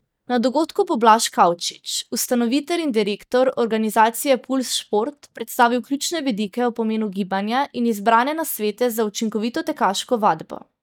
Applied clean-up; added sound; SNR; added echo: neural mask model DeepFilterNet 3.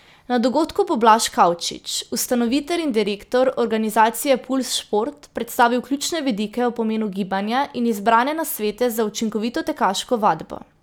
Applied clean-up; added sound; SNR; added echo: none; none; none; none.